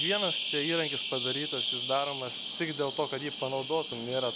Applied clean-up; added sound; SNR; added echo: none; Bird vocalization, bird call, bird song; -1 dB; none.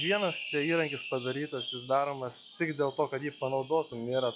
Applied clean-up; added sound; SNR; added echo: classical method log-MMSE.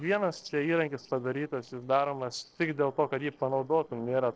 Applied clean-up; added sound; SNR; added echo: neural separator model SepFormer DNS4.